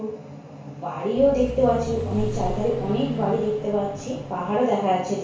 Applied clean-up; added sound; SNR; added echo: none; Vehicle; 8 dB; reverberation time 0.6 s.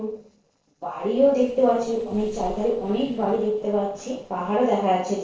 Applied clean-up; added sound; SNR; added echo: neural separator model SepFormer DNS4.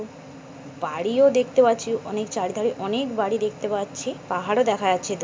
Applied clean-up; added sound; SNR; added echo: none; none; none; none.